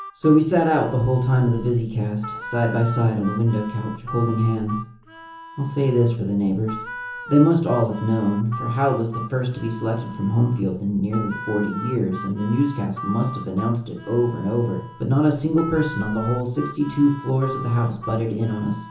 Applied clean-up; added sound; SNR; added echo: none; Harmonica; 14 dB; reverberation time 1.2 s.